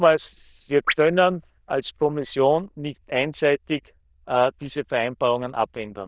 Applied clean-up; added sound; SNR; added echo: neural diffusion model UNIVERSE++.